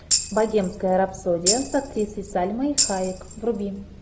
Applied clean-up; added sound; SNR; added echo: none; Tambourine; 3 dB; none.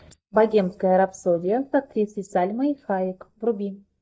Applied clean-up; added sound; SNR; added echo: neural mask model DeepFilterNet 3.